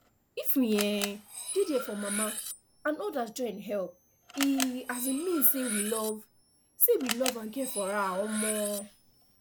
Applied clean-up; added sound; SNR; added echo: none; Camera + Cutlery, silverware; 8 dB; none.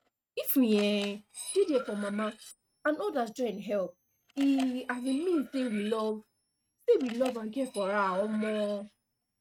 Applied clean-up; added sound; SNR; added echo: neural mask model RNNoise.